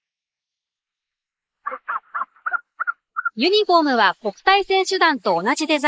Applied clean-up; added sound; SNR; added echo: neural mask model Resemble Enhance denoiser.